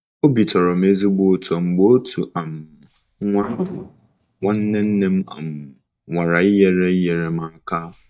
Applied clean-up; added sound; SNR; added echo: neural mask model DeepFilterNet 3.